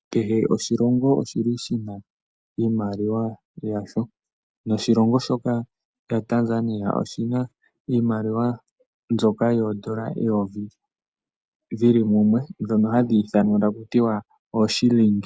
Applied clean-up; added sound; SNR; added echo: none; none; none; none.